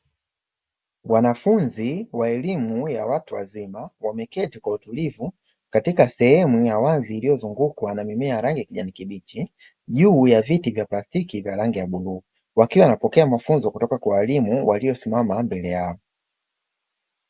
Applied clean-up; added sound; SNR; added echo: none; none; none; none.